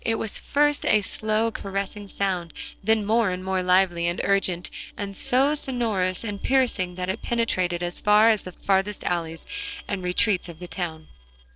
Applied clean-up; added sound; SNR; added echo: neural separator model SepFormer DNS4.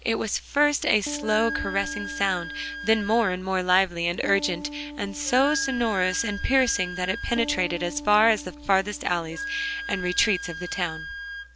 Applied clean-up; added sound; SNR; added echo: none; Piano + Wind instrument, woodwind instrument; 10 dB; none.